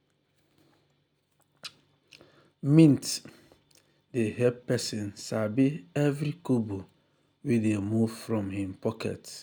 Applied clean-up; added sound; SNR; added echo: none; none; none; none.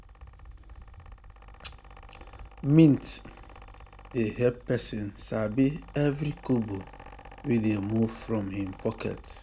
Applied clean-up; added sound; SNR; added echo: none; Mechanical fan; 18 dB; none.